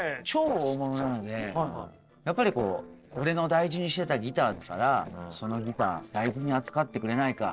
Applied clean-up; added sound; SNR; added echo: neural separator model SepFormer DNS4.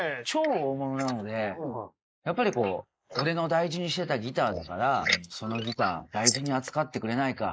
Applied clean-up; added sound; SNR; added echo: neural mask model Resemble Enhance denoiser.